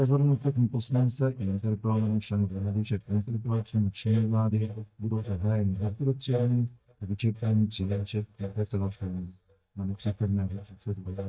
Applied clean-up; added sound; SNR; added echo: neural mask model DeepFilterNet 3.